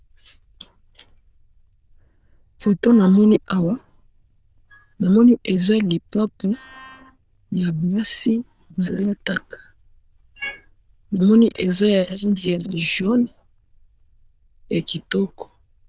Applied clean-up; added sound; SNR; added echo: neural diffusion model UNIVERSE++.